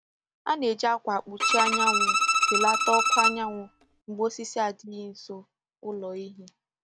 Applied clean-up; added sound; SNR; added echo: none; Bowed string instrument; -5 dB; none.